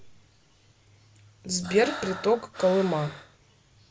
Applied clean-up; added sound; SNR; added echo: none; Breathing; 11 dB; none.